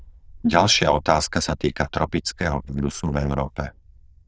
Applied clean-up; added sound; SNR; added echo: neural diffusion model UNIVERSE++.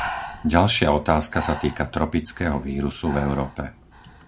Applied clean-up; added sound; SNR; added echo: none; Breathing; 13 dB; none.